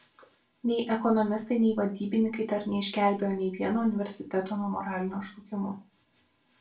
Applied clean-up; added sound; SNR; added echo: none; none; none; reverberation time 0.3 s.